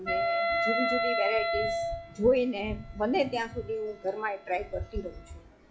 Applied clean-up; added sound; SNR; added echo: classical method log-MMSE.